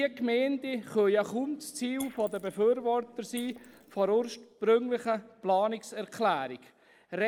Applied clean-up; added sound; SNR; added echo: neural mask model Resemble Enhance denoiser.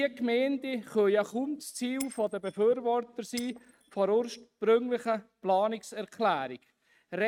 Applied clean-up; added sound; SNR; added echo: neural mask model RNNoise.